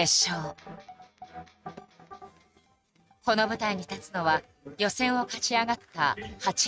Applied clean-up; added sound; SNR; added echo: neural mask model RNNoise.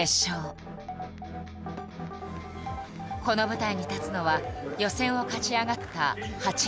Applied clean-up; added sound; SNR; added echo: none; Electric guitar; 18 dB; none.